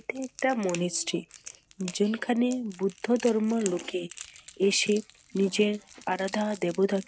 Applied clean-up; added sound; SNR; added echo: none; Crackle; 18 dB; none.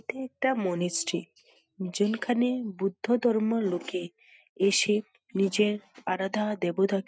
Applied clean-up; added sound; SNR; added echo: none; none; none; none.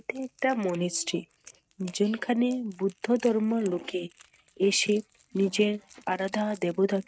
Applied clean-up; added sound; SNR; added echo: neural mask model RNNoise.